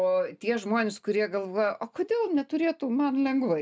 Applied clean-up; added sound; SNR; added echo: none; none; none; none.